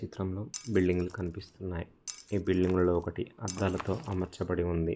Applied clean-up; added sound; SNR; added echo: none; Glass; 19 dB; none.